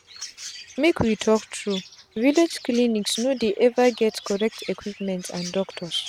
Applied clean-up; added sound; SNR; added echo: none; Chirp, tweet; 17 dB; none.